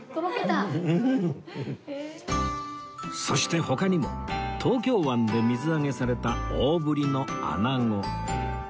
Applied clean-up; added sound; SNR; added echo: none; none; none; none.